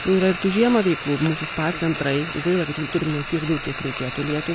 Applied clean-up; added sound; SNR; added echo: none; Frying (food); 5 dB; none.